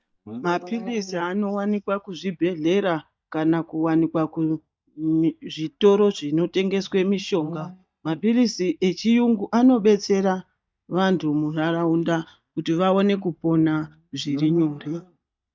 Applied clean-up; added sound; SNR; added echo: neural mask model DeepFilterNet 3.